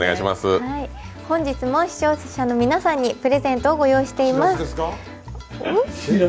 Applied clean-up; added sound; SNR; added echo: none; none; none; none.